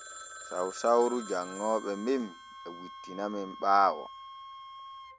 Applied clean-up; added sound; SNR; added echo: none; Telephone + Wind instrument, woodwind instrument; 14 dB; none.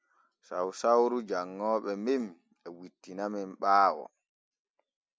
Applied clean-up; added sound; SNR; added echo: none; none; none; none.